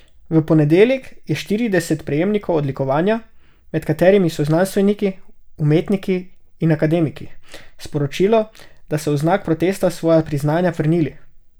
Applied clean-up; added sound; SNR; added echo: none; none; none; none.